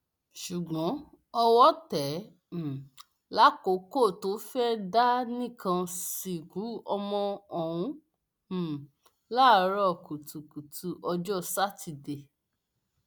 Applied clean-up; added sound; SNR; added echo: none; none; none; none.